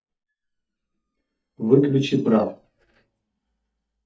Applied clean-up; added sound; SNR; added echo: neural mask model DeepFilterNet 3.